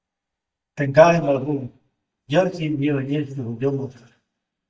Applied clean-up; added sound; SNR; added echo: neural mask model DeepFilterNet 3.